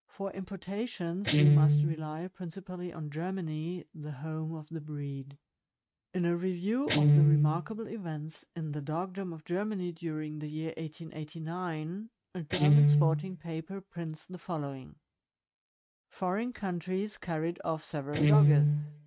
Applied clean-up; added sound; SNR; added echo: neural mask model RNNoise.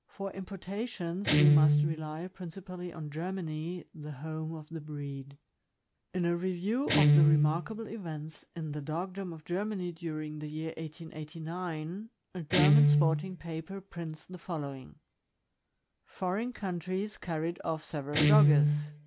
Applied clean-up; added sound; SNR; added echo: none; Guitar; -3 dB; none.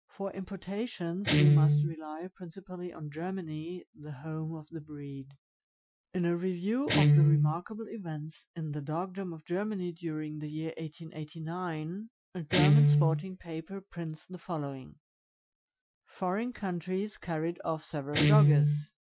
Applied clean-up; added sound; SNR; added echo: classical method Wiener filter.